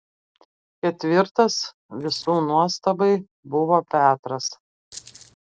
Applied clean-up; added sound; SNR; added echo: neural separator model SepFormer DNS4.